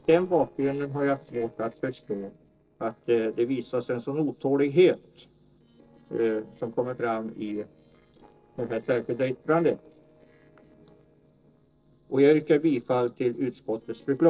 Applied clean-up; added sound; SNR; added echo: neural separator model SepFormer DNS4.